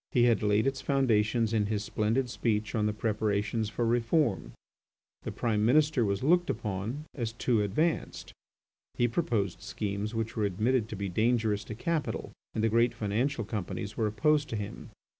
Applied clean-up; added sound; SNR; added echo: none; none; none; none.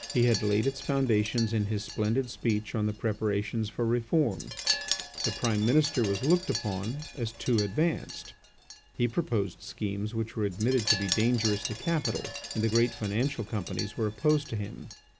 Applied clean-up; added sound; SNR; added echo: none; Wind chime; 10 dB; none.